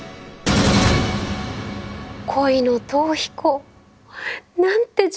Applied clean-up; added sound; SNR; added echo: none; none; none; none.